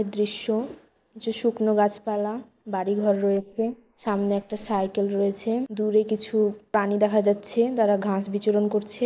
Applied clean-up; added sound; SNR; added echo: neural mask model Resemble Enhance denoiser.